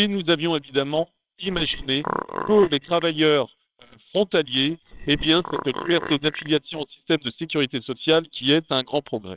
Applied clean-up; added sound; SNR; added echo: neural separator model SepFormer WHAMR!.